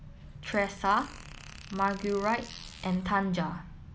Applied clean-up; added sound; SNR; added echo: none; Fart; 19 dB; none.